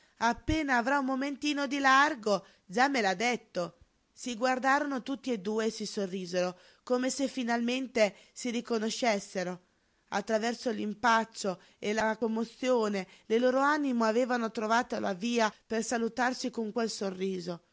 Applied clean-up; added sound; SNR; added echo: none; none; none; none.